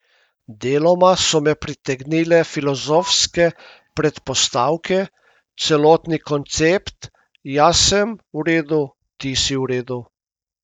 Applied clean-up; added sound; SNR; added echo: neural mask model DeepFilterNet 3.